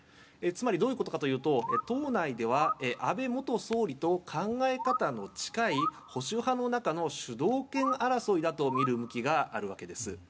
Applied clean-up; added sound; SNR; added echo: none; Bird; 8 dB; none.